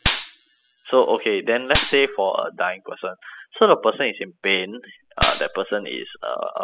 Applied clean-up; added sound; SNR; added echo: classical method spectral subtraction.